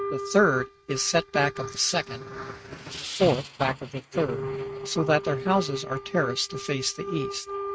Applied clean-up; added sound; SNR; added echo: neural mask model RNNoise.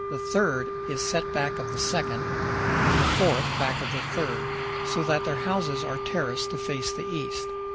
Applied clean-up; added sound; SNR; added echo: none; Wind instrument, woodwind instrument + Car passing by; -1 dB; none.